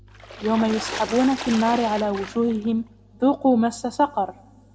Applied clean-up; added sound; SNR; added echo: none; Water / Splash, splatter; 12 dB; reverberation time 0.8 s.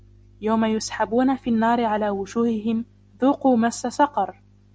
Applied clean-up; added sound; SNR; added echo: none; none; none; none.